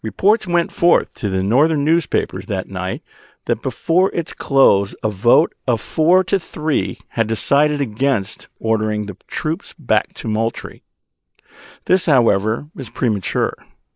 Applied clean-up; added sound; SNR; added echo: neural mask model Resemble Enhance denoiser.